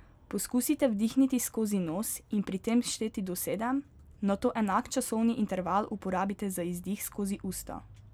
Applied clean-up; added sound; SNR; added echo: none; none; none; none.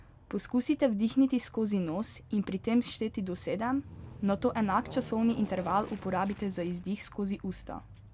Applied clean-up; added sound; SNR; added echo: none; Aircraft; 18 dB; none.